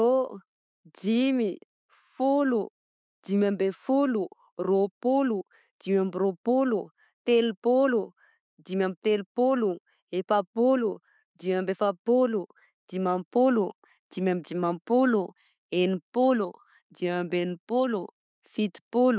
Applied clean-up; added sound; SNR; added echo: none; none; none; none.